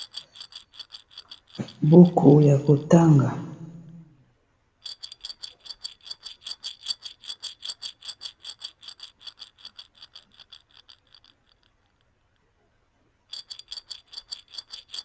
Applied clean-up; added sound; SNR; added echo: none; Glass; 17 dB; reverberation time 1.1 s.